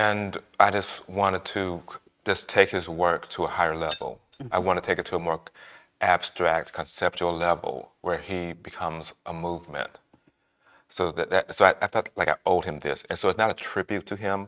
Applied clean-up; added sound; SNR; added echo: neural mask model RNNoise.